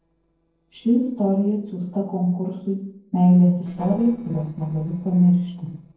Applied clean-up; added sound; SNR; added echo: neural separator model SepFormer DNS4.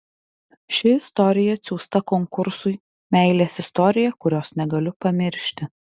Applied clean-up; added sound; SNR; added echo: none; none; none; none.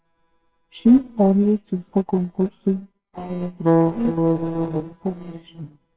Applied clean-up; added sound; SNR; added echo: neural separator model SepFormer WHAMR!.